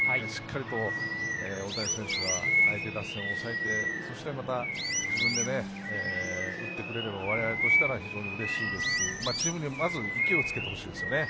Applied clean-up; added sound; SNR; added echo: none; Chirp, tweet + Bird vocalization, bird call, bird song; -4 dB; none.